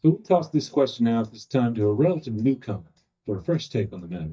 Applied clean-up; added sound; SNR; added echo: neural mask model DeepFilterNet 3.